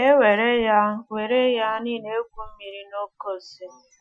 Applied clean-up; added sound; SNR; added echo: classical method Wiener filter.